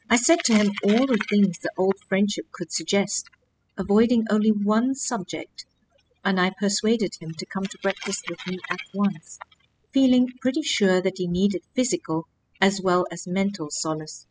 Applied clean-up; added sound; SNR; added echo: classical method spectral subtraction.